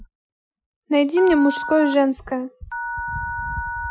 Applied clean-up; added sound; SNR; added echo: classical method Wiener filter.